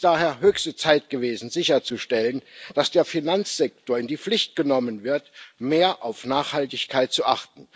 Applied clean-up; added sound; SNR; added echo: none; none; none; none.